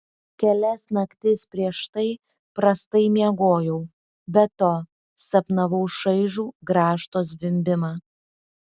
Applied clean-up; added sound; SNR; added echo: none; none; none; none.